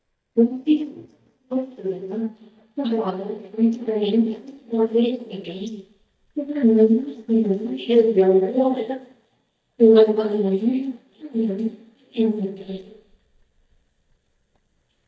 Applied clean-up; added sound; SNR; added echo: neural mask model DeepFilterNet 3.